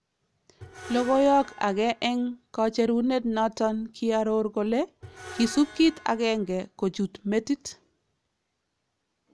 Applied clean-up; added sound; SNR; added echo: none; Screech; 18 dB; none.